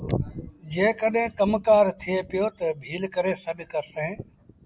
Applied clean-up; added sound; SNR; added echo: none; none; none; none.